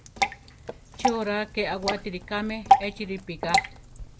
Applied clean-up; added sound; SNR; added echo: none; Drip / Water; -4 dB; none.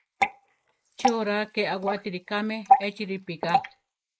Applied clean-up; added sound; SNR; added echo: neural mask model Resemble Enhance denoiser.